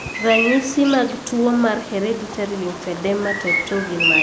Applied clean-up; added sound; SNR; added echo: none; Bird vocalization, bird call, bird song; 4 dB; none.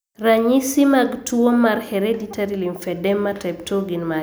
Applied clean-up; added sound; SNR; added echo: none; none; none; none.